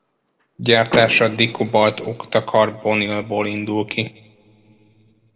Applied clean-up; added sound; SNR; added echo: none; Door / Car; 14 dB; reverberation time 1.2 s.